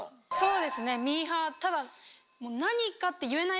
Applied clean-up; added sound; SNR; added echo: none; none; none; none.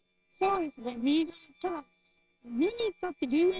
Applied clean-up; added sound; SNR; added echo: neural separator model SepFormer WHAMR!.